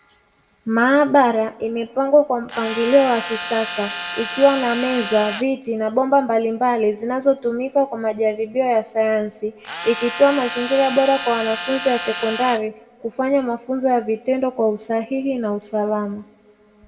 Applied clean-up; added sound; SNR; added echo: none; Tools; 7 dB; reverberation time 1.4 s.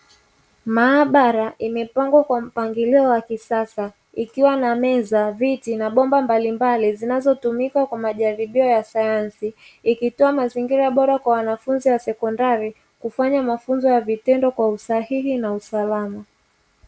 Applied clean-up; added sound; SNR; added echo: none; none; none; none.